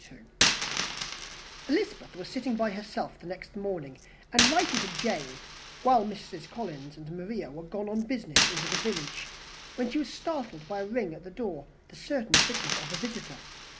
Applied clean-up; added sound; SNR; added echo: none; Coin (dropping); 0 dB; none.